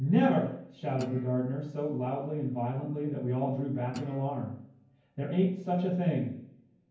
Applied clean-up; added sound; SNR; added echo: none; Guitar; 17 dB; reverberation time 0.9 s.